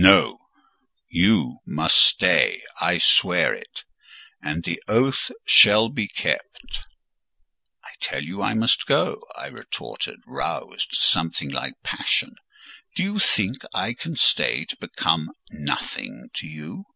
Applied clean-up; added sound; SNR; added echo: none; none; none; none.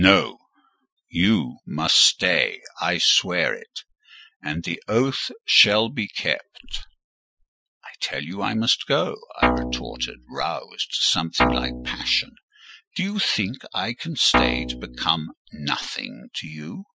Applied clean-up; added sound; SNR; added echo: classical method Wiener filter.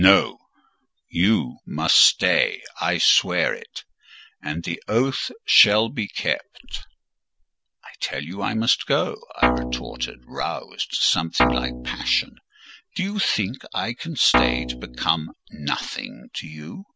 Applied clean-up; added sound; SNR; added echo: none; Guitar; 0 dB; none.